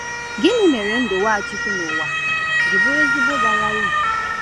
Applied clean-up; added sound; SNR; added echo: none; Motor vehicle (road) / Siren; -3 dB; none.